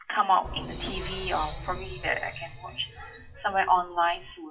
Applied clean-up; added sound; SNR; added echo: classical method WPE with log-MMSE.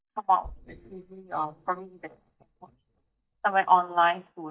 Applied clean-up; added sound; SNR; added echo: neural mask model DeepFilterNet 3.